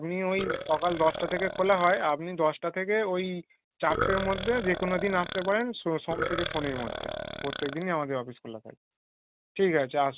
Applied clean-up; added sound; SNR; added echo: neural mask model RNNoise.